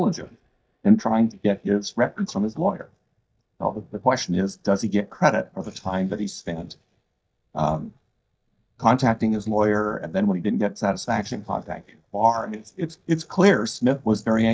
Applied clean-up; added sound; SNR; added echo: neural mask model DeepFilterNet 3.